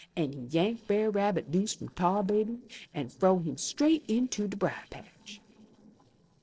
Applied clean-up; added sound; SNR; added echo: neural separator model SepFormer DNS4.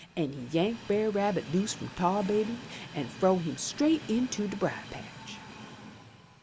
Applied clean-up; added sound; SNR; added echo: none; Train; 15 dB; none.